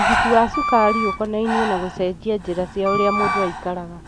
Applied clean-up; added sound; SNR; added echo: none; Breathing + Wind instrument, woodwind instrument; 2 dB; none.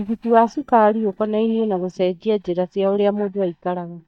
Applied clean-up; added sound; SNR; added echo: neural mask model DeepFilterNet 3.